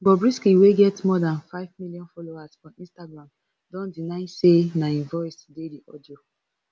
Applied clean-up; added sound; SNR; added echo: none; none; none; none.